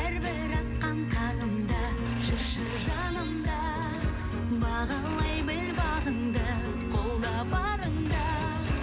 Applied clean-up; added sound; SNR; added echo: none; Telephone; 17 dB; none.